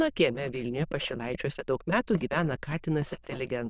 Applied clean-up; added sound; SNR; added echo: neural diffusion model UNIVERSE++.